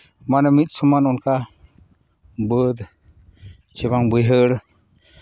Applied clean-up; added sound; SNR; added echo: none; none; none; none.